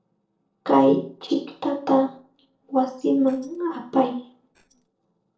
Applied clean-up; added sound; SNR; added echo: neural separator model SepFormer DNS4.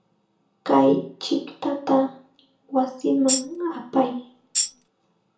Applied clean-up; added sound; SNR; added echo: none; Tambourine; 0 dB; reverberation time 0.7 s.